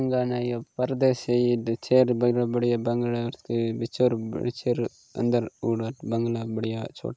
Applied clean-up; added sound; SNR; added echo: none; none; none; none.